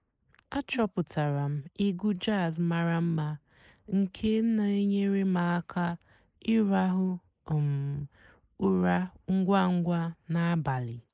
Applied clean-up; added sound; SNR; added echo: neural mask model Resemble Enhance denoiser.